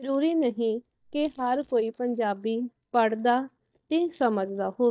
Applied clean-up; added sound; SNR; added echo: neural mask model DeepFilterNet 3.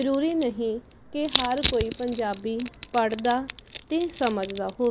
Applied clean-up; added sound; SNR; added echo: none; Crushing; 8 dB; none.